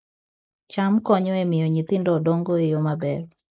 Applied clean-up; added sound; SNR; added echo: neural mask model Resemble Enhance denoiser.